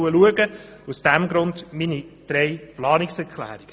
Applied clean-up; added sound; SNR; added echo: none; none; none; none.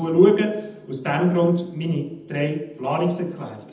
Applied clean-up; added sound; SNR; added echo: none; none; none; reverberation time 0.8 s.